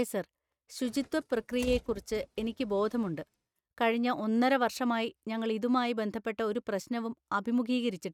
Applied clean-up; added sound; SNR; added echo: neural mask model RNNoise.